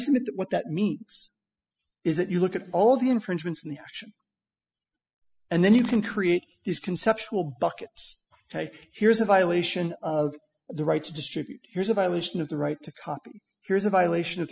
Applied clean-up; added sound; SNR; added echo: classical method spectral subtraction.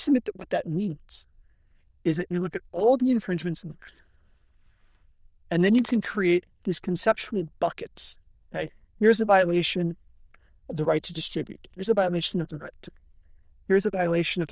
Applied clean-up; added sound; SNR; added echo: neural diffusion model UNIVERSE++.